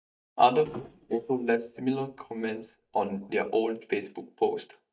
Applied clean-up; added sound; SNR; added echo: neural mask model DeepFilterNet 3.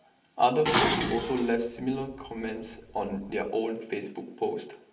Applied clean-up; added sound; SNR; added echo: none; Dishes, pots, and pans; 2 dB; reverberation time 0.6 s.